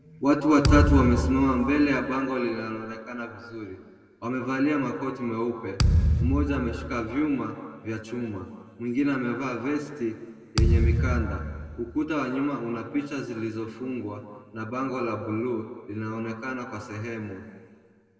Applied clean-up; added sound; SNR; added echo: none; Thump, thud; -1 dB; reverberation time 1.8 s.